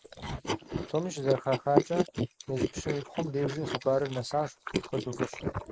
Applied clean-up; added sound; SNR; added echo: neural mask model Resemble Enhance denoiser.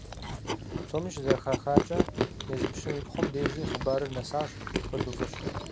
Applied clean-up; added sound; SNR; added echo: none; Chewing, mastication; -2 dB; none.